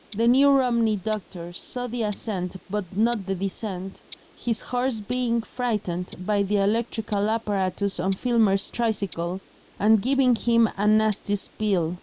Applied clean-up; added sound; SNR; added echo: none; Tick-tock; 9 dB; none.